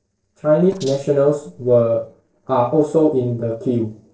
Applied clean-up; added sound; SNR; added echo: neural separator model SepFormer DNS4.